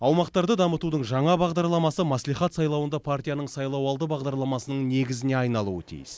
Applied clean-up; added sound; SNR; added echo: none; none; none; none.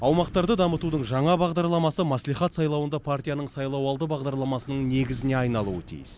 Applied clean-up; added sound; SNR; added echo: none; Wind; 18 dB; none.